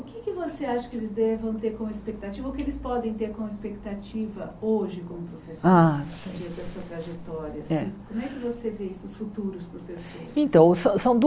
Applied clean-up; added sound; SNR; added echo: none; none; none; none.